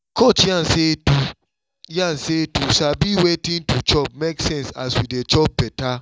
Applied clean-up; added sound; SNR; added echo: none; none; none; none.